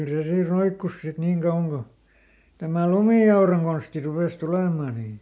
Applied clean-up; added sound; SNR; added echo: none; none; none; none.